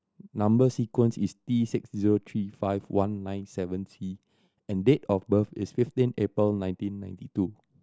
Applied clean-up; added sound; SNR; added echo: none; none; none; none.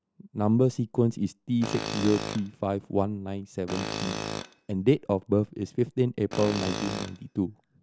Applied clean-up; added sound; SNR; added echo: none; Tools; 8 dB; none.